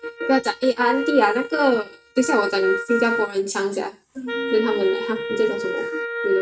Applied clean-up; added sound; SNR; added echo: neural mask model RNNoise.